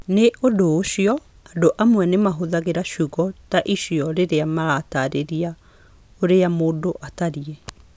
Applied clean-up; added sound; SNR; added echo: none; none; none; none.